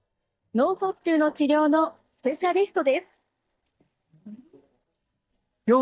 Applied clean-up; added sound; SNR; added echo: neural mask model DeepFilterNet 3.